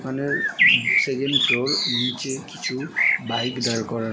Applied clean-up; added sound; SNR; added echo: none; Bird; -5 dB; none.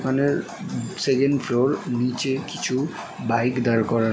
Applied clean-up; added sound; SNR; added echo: none; none; none; none.